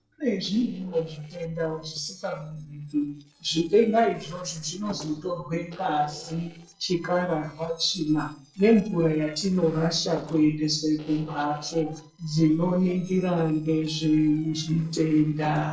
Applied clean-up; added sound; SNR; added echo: neural separator model SepFormer DNS4.